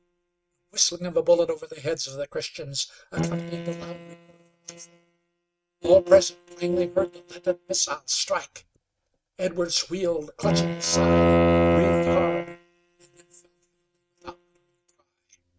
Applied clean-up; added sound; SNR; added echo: neural mask model RNNoise.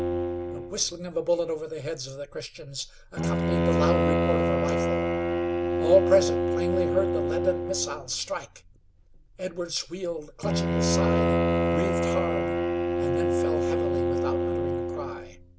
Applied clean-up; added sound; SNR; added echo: none; Bowed string instrument; -4 dB; none.